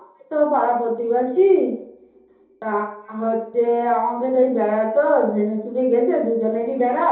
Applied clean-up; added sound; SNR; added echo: none; none; none; reverberation time 2.8 s.